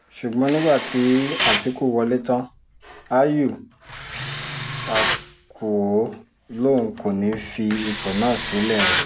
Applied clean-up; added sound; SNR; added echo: none; Tools; 6 dB; none.